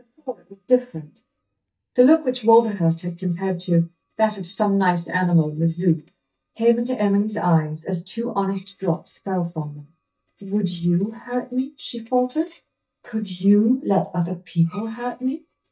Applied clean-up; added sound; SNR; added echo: neural mask model DeepFilterNet 3.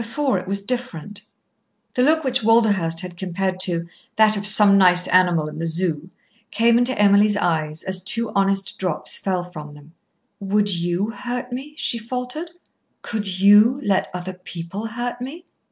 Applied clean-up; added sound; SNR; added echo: none; none; none; none.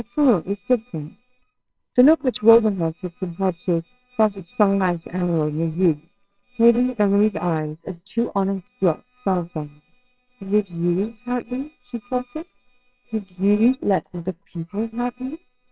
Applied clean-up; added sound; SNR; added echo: neural separator model SepFormer WHAMR!.